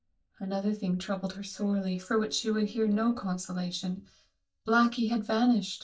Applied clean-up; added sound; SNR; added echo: neural mask model DeepFilterNet 3.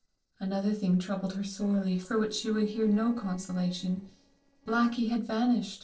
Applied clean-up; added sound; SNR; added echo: neural separator model SepFormer DNS4.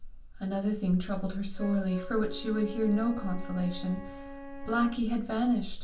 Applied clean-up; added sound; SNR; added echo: none; Wind instrument, woodwind instrument; 16 dB; reverberation time 0.3 s.